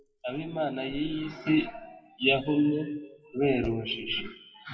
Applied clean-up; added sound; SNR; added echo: classical method WPE with log-MMSE.